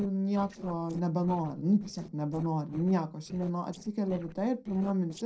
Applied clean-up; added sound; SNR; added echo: neural separator model SepFormer DNS4.